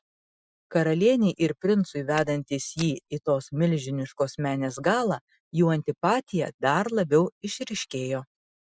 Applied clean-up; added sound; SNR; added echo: classical method Wiener filter.